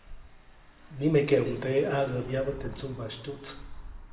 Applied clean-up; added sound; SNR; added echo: none; Engine / Car; 14 dB; reverberation time 0.9 s.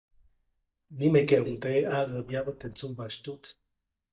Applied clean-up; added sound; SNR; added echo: neural mask model DeepFilterNet 3.